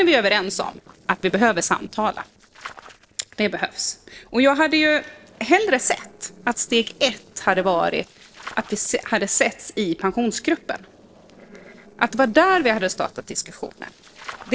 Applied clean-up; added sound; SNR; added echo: neural separator model SepFormer DNS4.